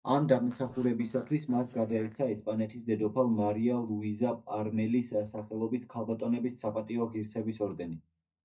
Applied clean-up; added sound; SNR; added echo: neural mask model DeepFilterNet 3.